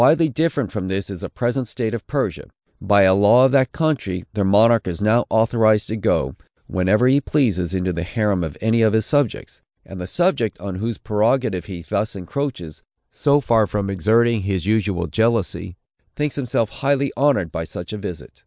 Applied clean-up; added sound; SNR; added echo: none; none; none; none.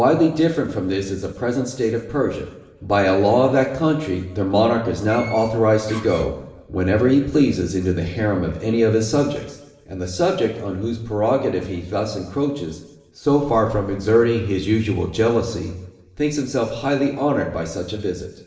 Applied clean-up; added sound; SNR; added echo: none; Door; 17 dB; reverberation time 0.9 s.